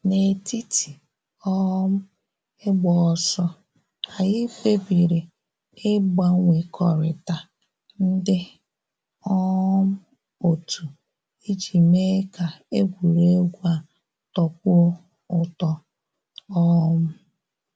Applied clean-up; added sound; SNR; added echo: none; none; none; none.